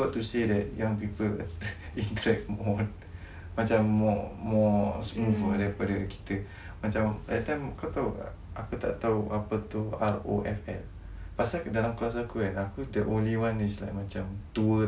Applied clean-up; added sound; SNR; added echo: none; none; none; none.